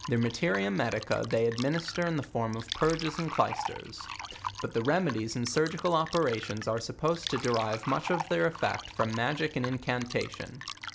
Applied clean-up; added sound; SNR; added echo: none; Fill (with liquid); 11 dB; none.